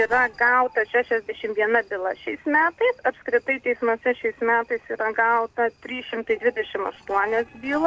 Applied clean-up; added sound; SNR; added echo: neural separator model SepFormer DNS4.